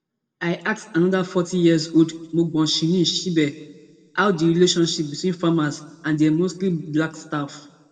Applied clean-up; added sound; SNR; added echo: none; none; none; reverberation time 1.0 s.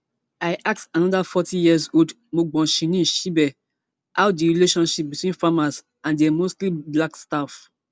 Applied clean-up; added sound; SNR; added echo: none; none; none; none.